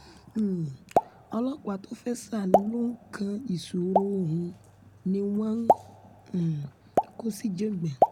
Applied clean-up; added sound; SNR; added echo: none; Explosion; 0 dB; none.